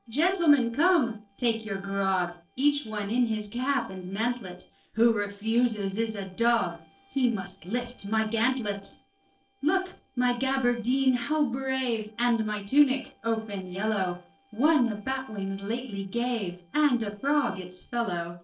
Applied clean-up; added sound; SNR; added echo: neural separator model SepFormer DNS4.